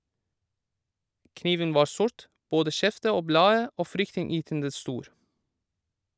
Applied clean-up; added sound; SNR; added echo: none; none; none; none.